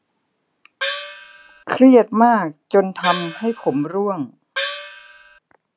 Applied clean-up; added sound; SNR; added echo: none; Gong; 9 dB; none.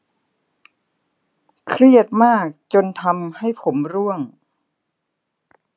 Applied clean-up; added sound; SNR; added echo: none; none; none; none.